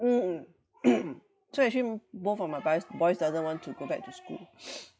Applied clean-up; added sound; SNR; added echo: none; none; none; none.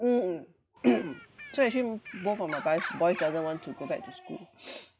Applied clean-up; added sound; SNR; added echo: none; Bird; 13 dB; none.